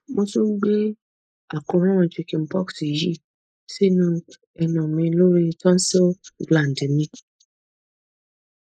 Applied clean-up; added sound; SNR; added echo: neural mask model Resemble Enhance denoiser.